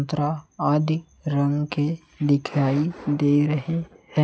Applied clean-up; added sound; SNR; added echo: none; none; none; none.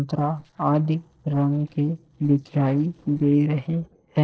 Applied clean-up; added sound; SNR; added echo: neural separator model SepFormer DNS4.